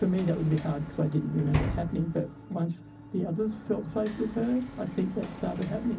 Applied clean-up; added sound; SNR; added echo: none; Sliding door / Slam; 10 dB; reverberation time 0.4 s.